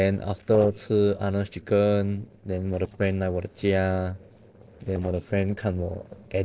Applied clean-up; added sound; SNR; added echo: neural separator model SepFormer DNS4.